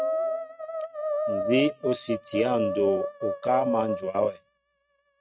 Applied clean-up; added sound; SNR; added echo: neural mask model RNNoise.